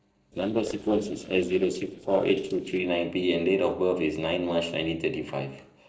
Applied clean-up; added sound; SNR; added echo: neural separator model SepFormer DNS4.